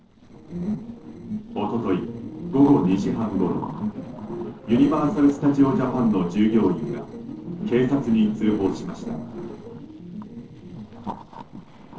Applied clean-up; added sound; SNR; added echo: neural separator model SepFormer DNS4.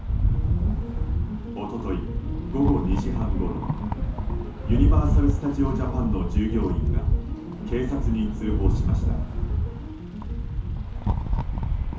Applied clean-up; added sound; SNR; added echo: none; Rattle; -5 dB; reverberation time 0.9 s.